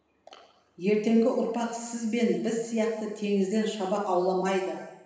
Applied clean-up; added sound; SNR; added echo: none; none; none; reverberation time 1.1 s.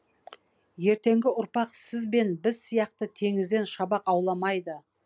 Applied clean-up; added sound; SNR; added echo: none; none; none; none.